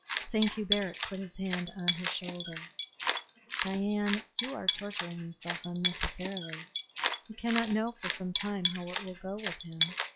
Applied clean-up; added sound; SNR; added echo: classical method log-MMSE.